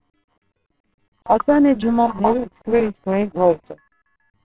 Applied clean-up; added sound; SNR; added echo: neural separator model SepFormer WHAMR!.